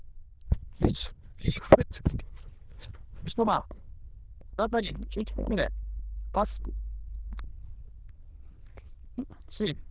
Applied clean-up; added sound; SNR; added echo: neural diffusion model UNIVERSE++.